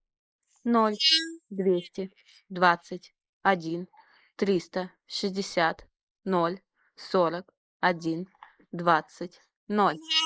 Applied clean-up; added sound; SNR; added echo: neural mask model Resemble Enhance denoiser.